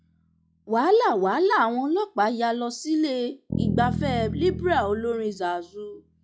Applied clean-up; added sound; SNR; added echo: classical method log-MMSE.